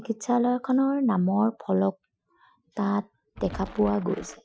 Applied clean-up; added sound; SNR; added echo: classical method Wiener filter.